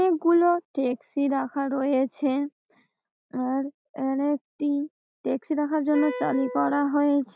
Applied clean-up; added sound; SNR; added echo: none; Wind instrument, woodwind instrument; 10 dB; none.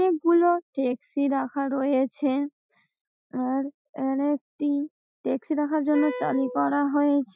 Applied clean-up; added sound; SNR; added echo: classical method Wiener filter.